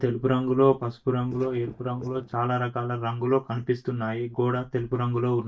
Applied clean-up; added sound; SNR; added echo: neural mask model DeepFilterNet 3.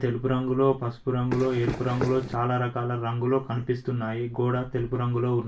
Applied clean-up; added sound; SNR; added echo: none; Run; 7 dB; reverberation time 0.2 s.